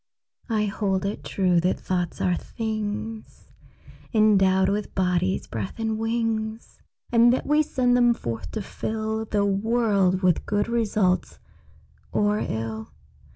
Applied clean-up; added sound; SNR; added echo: none; none; none; none.